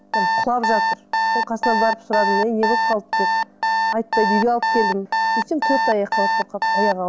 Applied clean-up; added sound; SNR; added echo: none; Alarm; -2 dB; none.